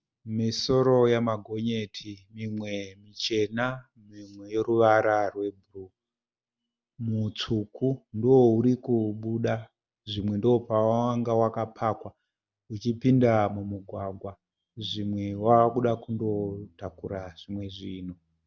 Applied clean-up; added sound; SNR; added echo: none; none; none; none.